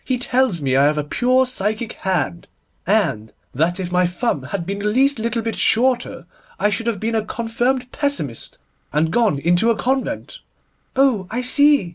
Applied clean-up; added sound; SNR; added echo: none; none; none; none.